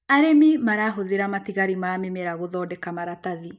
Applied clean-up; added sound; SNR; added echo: none; none; none; none.